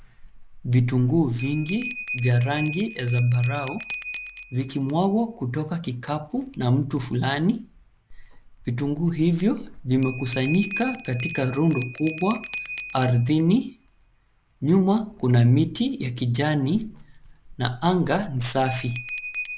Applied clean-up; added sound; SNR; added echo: none; Bell; 14 dB; none.